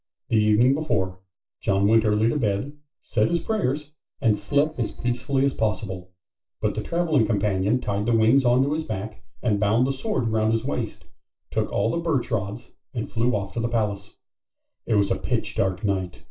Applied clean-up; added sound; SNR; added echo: neural separator model SepFormer DNS4.